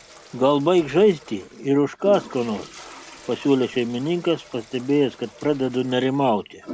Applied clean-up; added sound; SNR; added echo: none; Toilet flush; 20 dB; none.